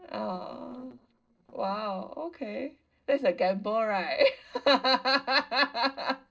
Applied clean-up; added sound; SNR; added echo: neural separator model SepFormer DNS4.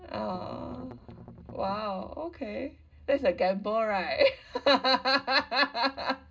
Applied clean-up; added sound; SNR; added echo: none; Strum; 17 dB; reverberation time 0.2 s.